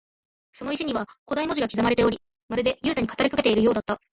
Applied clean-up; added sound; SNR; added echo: none; none; none; none.